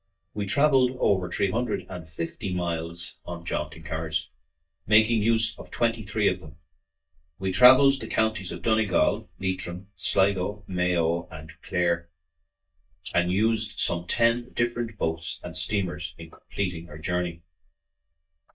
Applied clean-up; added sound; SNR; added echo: neural mask model DeepFilterNet 3.